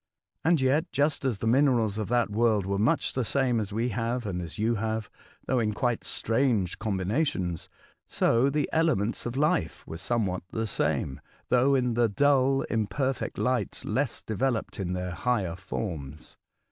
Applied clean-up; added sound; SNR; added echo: none; none; none; none.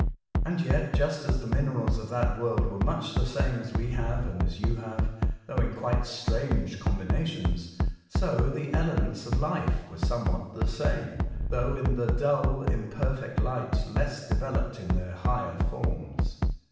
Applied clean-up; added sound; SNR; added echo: none; Bass drum; -3 dB; reverberation time 0.9 s.